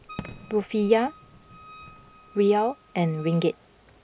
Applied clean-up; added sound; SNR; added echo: none; Fireworks + Wind instrument, woodwind instrument; 19 dB; none.